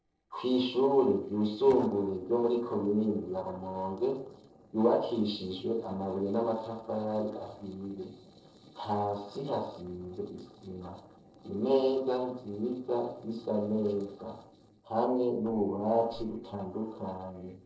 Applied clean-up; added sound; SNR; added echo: neural separator model SepFormer DNS4.